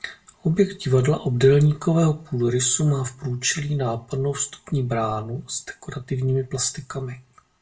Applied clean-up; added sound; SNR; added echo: none; none; none; reverberation time 0.2 s.